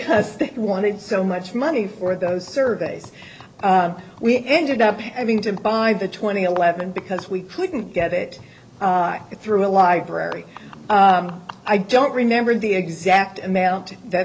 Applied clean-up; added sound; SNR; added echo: none; none; none; none.